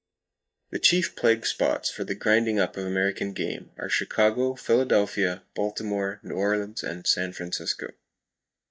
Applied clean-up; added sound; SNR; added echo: neural mask model DeepFilterNet 3.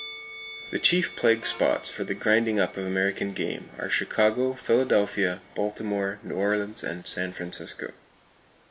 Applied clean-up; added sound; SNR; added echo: none; Harmonica + Musical instrument; 19 dB; none.